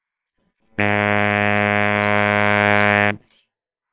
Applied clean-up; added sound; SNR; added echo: neural separator model SepFormer WHAMR!.